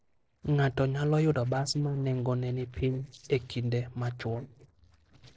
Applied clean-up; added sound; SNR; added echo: neural separator model SepFormer DNS4.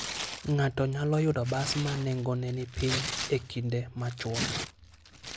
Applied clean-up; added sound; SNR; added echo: none; Tearing; 8 dB; none.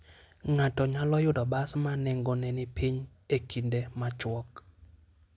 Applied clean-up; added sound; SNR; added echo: none; none; none; none.